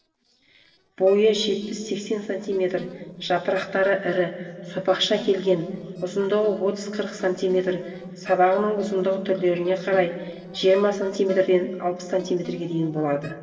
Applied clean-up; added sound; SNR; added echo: neural separator model SepFormer DNS4.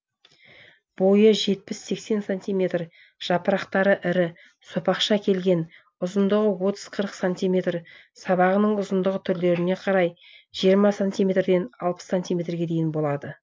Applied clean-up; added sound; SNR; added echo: none; none; none; none.